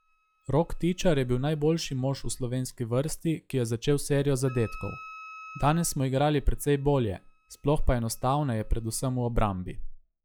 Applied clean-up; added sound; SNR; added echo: classical method log-MMSE.